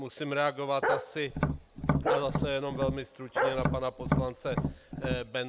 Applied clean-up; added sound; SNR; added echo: none; Bark + Tap; -2 dB; none.